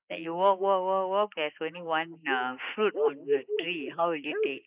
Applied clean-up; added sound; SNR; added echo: neural mask model Resemble Enhance denoiser.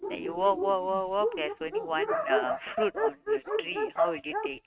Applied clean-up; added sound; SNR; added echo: neural mask model RNNoise.